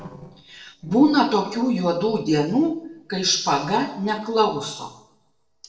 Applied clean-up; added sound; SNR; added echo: neural separator model SepFormer DNS4.